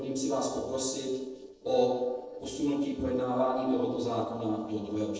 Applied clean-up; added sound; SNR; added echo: neural separator model SepFormer DNS4.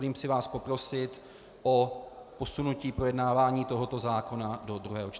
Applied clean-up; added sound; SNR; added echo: none; none; none; none.